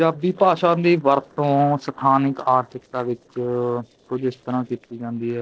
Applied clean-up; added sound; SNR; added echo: neural separator model SepFormer DNS4.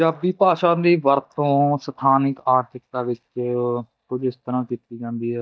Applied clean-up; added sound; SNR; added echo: neural mask model DeepFilterNet 3.